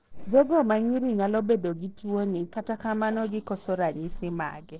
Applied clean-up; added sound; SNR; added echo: neural separator model SepFormer DNS4.